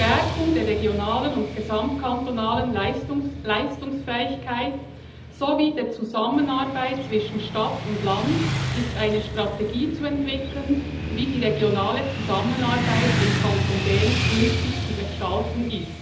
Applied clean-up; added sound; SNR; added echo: none; Motorcycle / Traffic noise, roadway noise; 3 dB; reverberation time 0.8 s.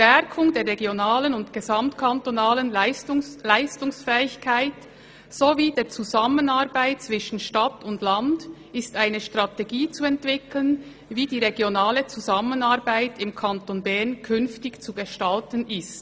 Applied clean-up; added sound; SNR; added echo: none; none; none; none.